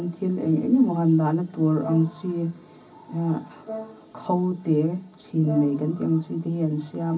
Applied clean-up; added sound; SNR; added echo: none; Brass instrument; 17 dB; reverberation time 0.4 s.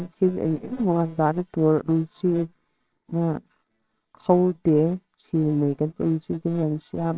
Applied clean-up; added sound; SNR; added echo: neural separator model SepFormer WHAMR!.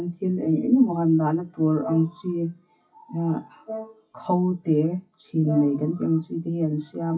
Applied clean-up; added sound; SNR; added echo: classical method WPE with log-MMSE.